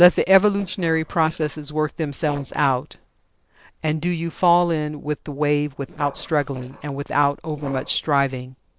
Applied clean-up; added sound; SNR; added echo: neural separator model SepFormer DNS4.